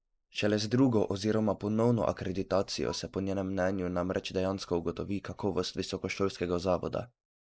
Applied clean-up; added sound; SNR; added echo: neural mask model Resemble Enhance denoiser.